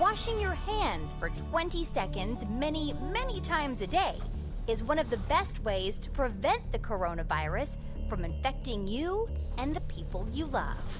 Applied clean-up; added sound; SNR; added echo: none; Sliding door / Train; 17 dB; none.